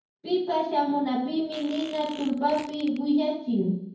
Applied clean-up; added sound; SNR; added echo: none; Fart; 19 dB; reverberation time 0.9 s.